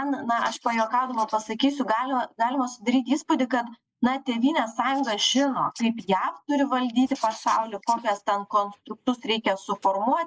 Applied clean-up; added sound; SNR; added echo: neural mask model Resemble Enhance denoiser.